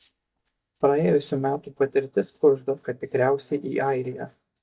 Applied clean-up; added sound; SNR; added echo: neural mask model DeepFilterNet 3.